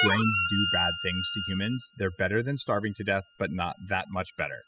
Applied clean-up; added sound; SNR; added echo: classical method spectral subtraction.